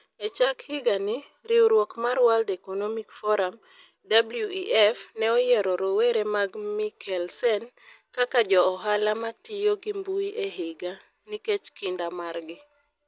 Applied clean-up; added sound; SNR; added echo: none; none; none; none.